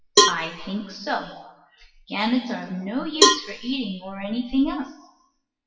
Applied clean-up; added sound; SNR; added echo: classical method WPE with log-MMSE.